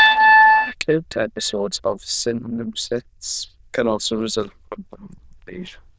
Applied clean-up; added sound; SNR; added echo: neural diffusion model UNIVERSE++.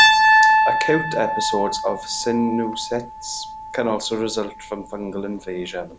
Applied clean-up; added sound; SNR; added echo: none; Piano; -4 dB; none.